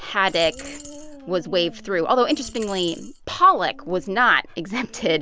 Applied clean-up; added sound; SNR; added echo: none; Coin (dropping) + Dog; 20 dB; none.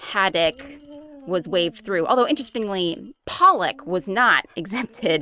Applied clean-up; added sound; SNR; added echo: neural mask model RNNoise.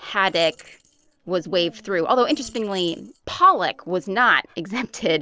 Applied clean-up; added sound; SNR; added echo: neural separator model SepFormer DNS4.